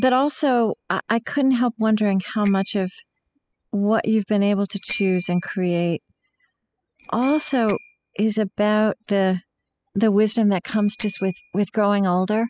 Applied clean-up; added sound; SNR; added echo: classical method spectral subtraction.